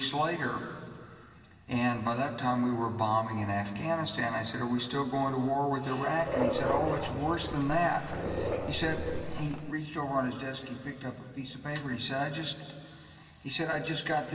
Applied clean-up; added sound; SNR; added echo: none; Dog; 2 dB; reverberation time 2.7 s.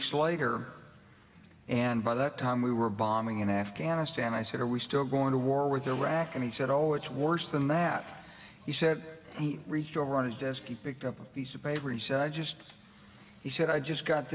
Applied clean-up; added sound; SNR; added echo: none; none; none; none.